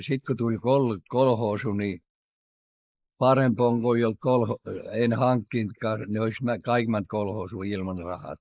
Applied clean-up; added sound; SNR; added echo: neural mask model Resemble Enhance denoiser.